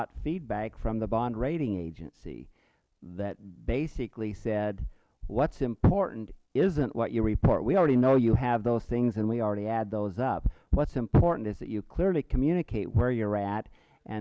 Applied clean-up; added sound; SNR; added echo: none; none; none; none.